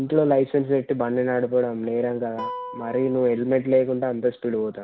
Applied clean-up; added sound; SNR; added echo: none; Guitar; 18 dB; none.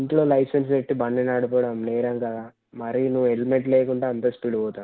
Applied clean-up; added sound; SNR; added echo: neural mask model Resemble Enhance denoiser.